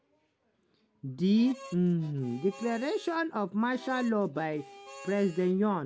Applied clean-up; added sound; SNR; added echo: none; Harmonica; 19 dB; none.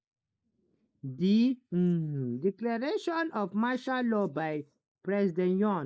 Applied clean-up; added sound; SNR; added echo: neural mask model Resemble Enhance denoiser.